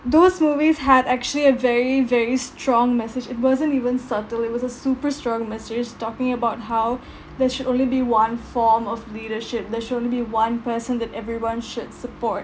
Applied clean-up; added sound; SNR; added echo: none; none; none; none.